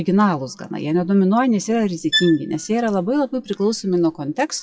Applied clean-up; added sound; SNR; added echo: classical method WPE with log-MMSE.